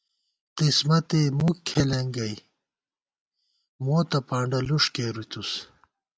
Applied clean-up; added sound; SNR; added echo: none; none; none; none.